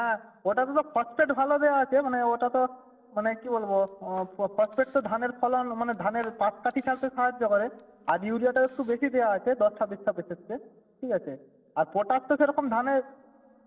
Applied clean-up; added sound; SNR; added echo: neural separator model SepFormer DNS4.